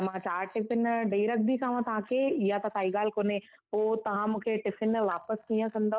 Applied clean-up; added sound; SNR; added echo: neural mask model DeepFilterNet 3.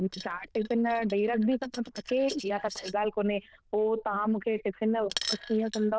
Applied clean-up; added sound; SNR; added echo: neural diffusion model UNIVERSE++.